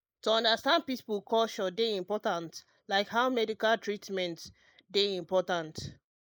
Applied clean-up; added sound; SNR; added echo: neural mask model Resemble Enhance denoiser.